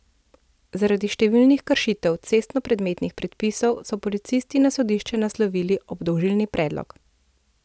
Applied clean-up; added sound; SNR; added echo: none; none; none; none.